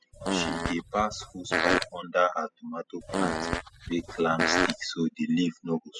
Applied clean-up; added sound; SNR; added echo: classical method spectral subtraction.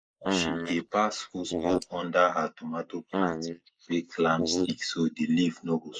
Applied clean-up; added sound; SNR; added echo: neural mask model Resemble Enhance denoiser.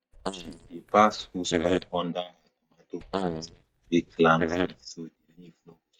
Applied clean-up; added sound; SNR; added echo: neural mask model DeepFilterNet 3.